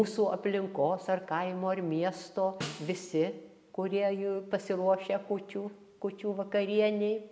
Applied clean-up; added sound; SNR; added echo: none; Snare drum; 14 dB; none.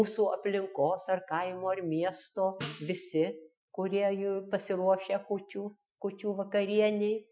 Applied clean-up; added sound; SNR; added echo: classical method Wiener filter.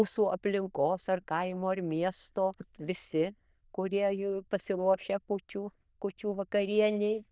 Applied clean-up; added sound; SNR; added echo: neural diffusion model UNIVERSE++.